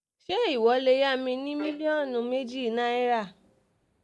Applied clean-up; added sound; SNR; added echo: neural mask model DeepFilterNet 3.